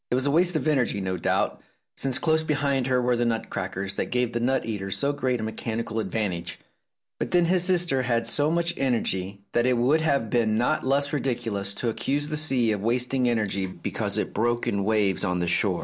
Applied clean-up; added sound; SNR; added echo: none; none; none; none.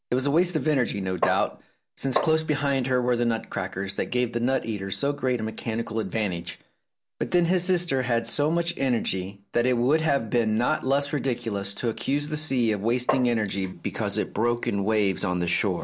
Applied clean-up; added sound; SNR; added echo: none; Tap; 4 dB; none.